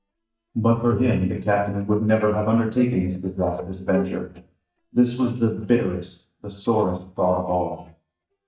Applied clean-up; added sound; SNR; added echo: neural mask model DeepFilterNet 3.